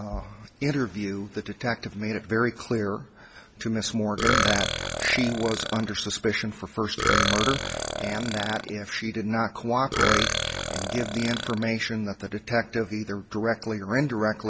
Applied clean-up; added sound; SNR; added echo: none; Burping, eructation; 0 dB; none.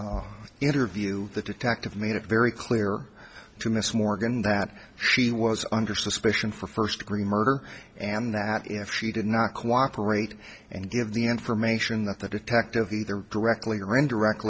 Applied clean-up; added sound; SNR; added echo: none; none; none; none.